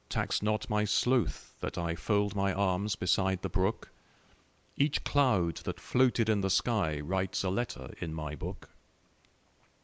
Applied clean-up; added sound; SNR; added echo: none; none; none; none.